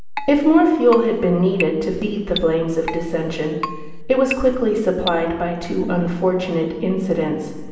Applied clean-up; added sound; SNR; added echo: none; Keyboard (musical); 13 dB; reverberation time 1.3 s.